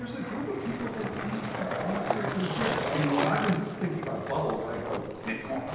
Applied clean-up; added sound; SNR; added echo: none; Skateboard; 2 dB; reverberation time 1.2 s.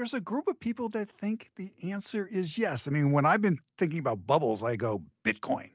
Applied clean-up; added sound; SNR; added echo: none; none; none; none.